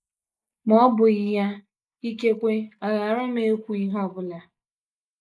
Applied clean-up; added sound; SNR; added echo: neural mask model Resemble Enhance denoiser.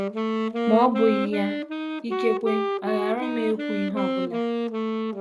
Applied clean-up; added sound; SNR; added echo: none; Wind instrument, woodwind instrument; 0 dB; none.